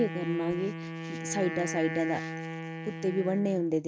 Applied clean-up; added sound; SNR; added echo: none; Wind instrument, woodwind instrument; 6 dB; none.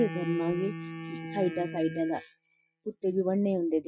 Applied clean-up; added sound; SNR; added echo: classical method Wiener filter.